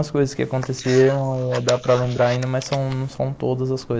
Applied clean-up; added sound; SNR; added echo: neural mask model Resemble Enhance denoiser.